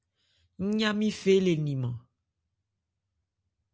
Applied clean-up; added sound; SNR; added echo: none; none; none; none.